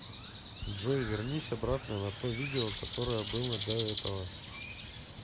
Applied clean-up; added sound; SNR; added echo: none; Crow; -5 dB; none.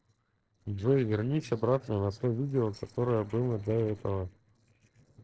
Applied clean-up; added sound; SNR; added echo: neural separator model SepFormer DNS4.